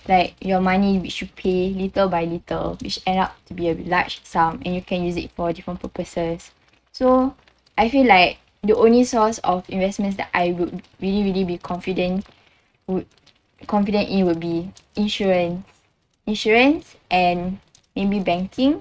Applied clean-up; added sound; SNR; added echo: neural mask model RNNoise.